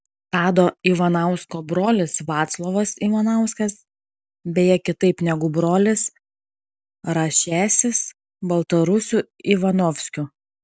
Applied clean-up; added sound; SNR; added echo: none; none; none; none.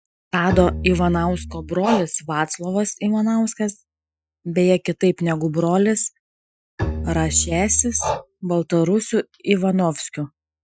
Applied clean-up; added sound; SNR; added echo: classical method Wiener filter.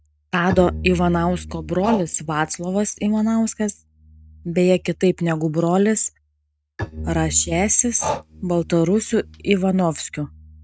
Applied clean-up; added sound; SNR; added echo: neural mask model RNNoise.